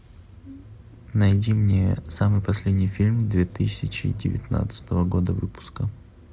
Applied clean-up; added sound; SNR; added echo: none; none; none; none.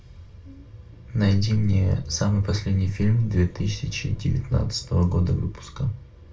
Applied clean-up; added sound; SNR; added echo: none; none; none; reverberation time 0.2 s.